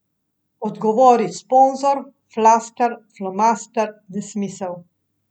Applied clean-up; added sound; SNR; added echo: none; none; none; none.